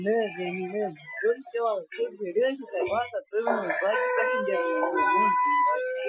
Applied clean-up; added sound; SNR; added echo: classical method Wiener filter.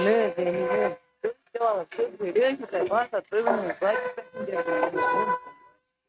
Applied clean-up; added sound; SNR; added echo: neural mask model RNNoise.